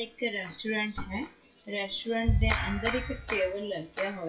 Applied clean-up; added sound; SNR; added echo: classical method WPE with log-MMSE.